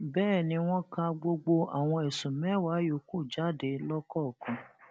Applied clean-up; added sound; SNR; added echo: none; none; none; none.